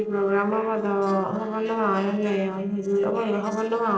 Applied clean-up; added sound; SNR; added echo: neural separator model SepFormer DNS4.